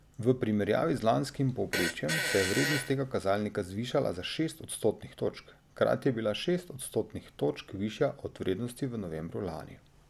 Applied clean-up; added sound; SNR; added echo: none; Fart; 4 dB; none.